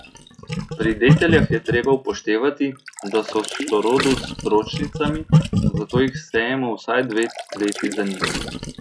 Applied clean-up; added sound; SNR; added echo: classical method log-MMSE.